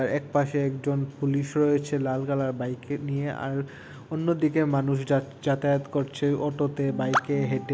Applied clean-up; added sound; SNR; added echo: none; none; none; none.